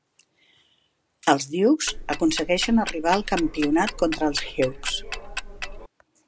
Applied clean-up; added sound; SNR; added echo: none; Tick-tock; 8 dB; none.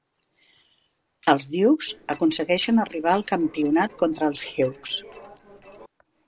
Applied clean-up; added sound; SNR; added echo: neural separator model SepFormer DNS4.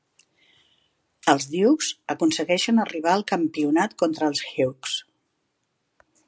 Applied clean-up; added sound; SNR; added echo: none; none; none; none.